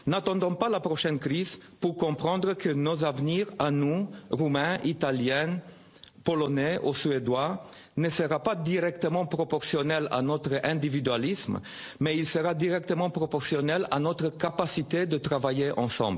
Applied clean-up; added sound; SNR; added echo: none; none; none; none.